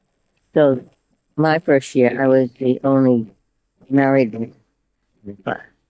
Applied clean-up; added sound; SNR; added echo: neural mask model DeepFilterNet 3.